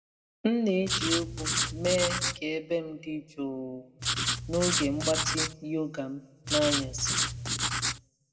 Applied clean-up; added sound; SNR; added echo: none; Writing; -1 dB; reverberation time 1.5 s.